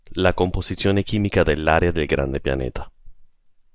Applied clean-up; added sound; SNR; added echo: none; none; none; none.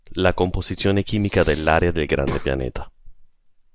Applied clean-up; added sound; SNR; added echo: none; Breathing; 11 dB; none.